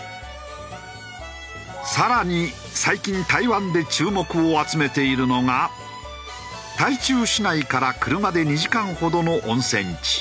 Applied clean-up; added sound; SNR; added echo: none; none; none; none.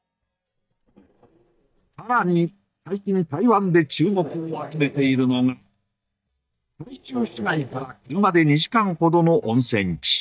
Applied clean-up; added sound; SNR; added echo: neural mask model DeepFilterNet 3.